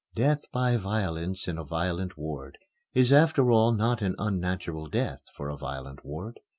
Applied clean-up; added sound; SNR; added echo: none; none; none; none.